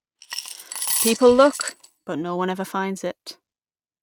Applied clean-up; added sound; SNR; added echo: neural mask model RNNoise.